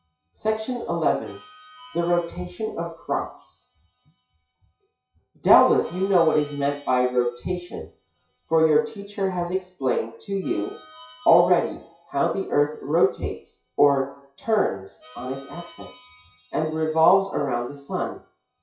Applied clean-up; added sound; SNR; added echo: classical method WPE with log-MMSE.